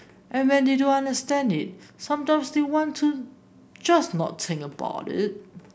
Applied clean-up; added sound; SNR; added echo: none; none; none; none.